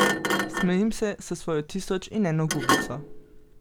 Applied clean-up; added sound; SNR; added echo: none; Thump, thud; 1 dB; none.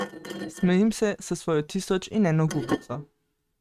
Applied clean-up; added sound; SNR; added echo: neural mask model RNNoise.